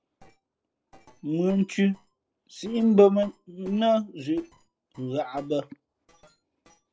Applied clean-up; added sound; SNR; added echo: neural separator model SepFormer DNS4.